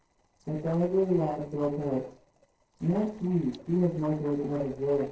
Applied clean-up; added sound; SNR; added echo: neural separator model SepFormer DNS4.